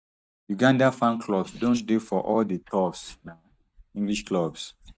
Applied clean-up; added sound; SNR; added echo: neural mask model DeepFilterNet 3.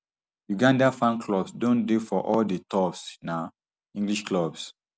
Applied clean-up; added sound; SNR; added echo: none; none; none; none.